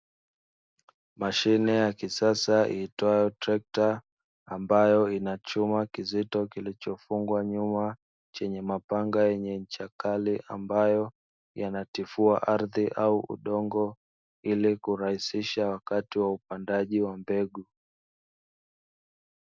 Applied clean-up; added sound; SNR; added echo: none; none; none; none.